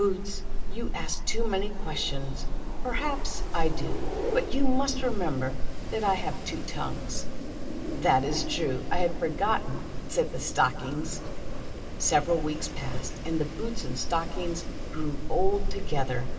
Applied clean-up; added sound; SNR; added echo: none; Wind; -3 dB; reverberation time 1.8 s.